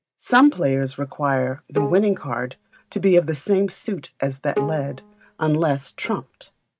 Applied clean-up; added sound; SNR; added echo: neural mask model RNNoise.